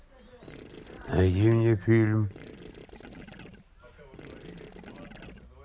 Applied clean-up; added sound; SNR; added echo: none; Gurgling / Liquid; 18 dB; none.